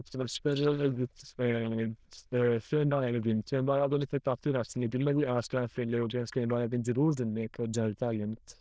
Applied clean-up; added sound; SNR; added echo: neural diffusion model UNIVERSE++.